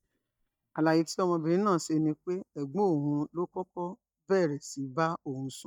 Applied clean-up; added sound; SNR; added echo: neural mask model DeepFilterNet 3.